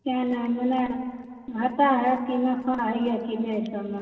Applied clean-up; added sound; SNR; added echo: neural separator model SepFormer DNS4.